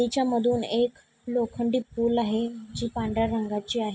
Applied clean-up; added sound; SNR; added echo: none; none; none; none.